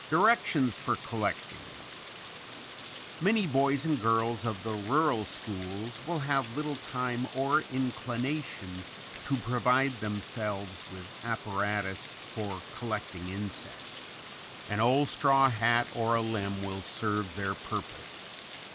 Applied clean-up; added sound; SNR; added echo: none; Rain; 11 dB; none.